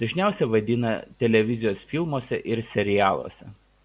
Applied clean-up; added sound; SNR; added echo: none; none; none; none.